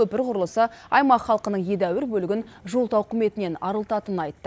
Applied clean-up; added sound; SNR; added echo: none; none; none; none.